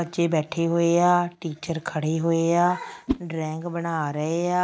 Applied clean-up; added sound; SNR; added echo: none; Whoosh, swoosh, swish; 12 dB; none.